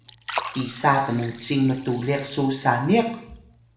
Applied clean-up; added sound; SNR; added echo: none; Liquid; 14 dB; reverberation time 0.6 s.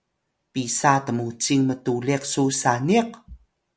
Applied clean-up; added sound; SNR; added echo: none; none; none; none.